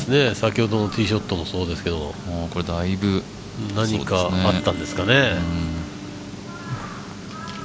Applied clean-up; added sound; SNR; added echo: none; Toilet flush + Bowed string instrument; 15 dB; none.